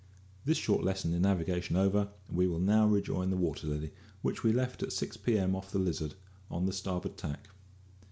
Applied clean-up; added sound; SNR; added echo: none; none; none; none.